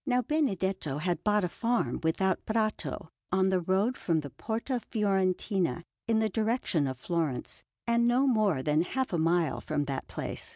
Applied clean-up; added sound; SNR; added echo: none; none; none; none.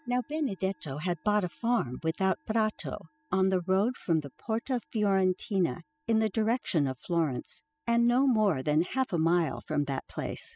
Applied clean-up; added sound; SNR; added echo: classical method spectral subtraction.